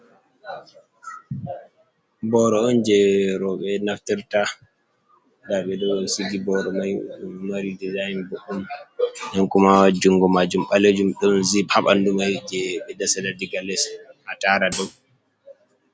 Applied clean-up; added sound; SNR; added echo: none; Hi-hat; 11 dB; none.